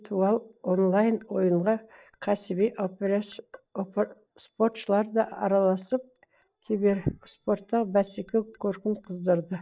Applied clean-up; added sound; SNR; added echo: neural mask model DeepFilterNet 3.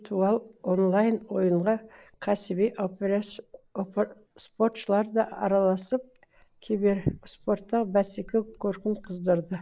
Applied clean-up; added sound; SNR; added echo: neural mask model Resemble Enhance denoiser.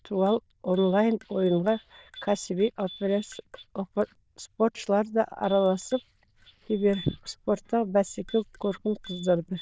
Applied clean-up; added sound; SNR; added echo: neural diffusion model UNIVERSE++.